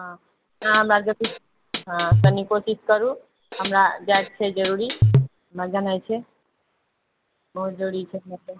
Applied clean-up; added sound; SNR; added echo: none; Hi-hat; -1 dB; none.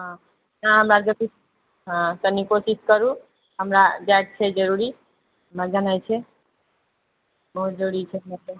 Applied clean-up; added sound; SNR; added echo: none; none; none; none.